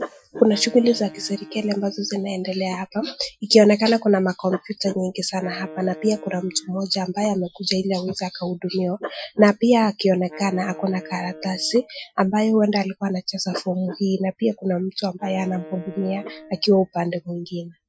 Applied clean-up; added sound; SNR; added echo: classical method Wiener filter.